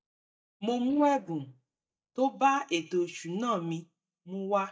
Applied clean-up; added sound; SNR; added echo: neural mask model DeepFilterNet 3.